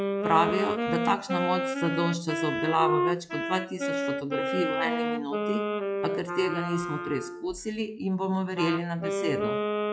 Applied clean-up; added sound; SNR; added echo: classical method log-MMSE.